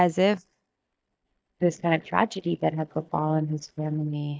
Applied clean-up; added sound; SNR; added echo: neural mask model DeepFilterNet 3.